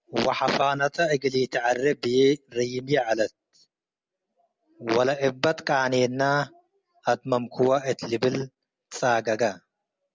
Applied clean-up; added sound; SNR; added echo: none; none; none; none.